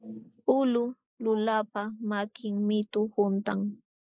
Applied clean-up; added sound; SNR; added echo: neural mask model Resemble Enhance denoiser.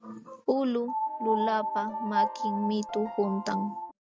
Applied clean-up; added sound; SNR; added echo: none; Piano; 1 dB; none.